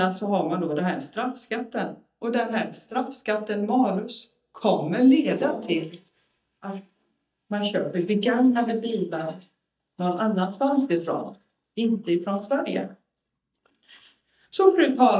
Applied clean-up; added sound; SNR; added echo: neural mask model DeepFilterNet 3.